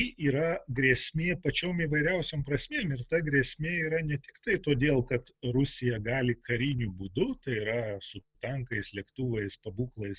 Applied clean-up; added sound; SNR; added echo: none; none; none; none.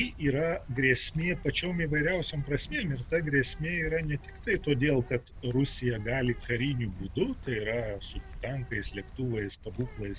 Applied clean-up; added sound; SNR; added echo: none; Bird; 13 dB; none.